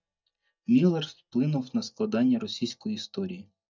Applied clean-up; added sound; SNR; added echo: neural mask model DeepFilterNet 3.